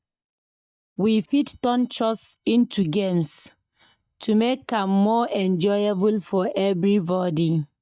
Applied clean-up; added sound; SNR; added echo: neural mask model DeepFilterNet 3.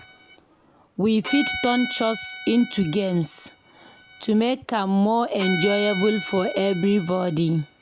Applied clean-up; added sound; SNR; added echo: none; Bowed string instrument; 11 dB; none.